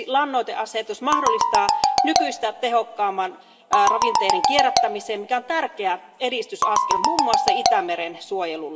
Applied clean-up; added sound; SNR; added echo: none; Marimba, xylophone; -3 dB; reverberation time 2.3 s.